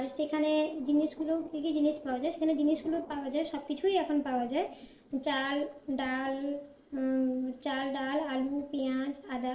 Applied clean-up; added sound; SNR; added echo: neural separator model SepFormer DNS4.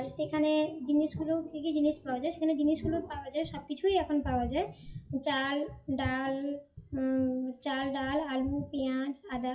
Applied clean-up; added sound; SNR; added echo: classical method WPE with log-MMSE.